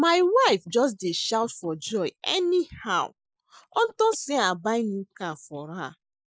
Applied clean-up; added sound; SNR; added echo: neural mask model Resemble Enhance denoiser.